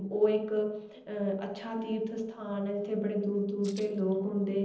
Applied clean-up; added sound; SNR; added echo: neural separator model SepFormer DNS4.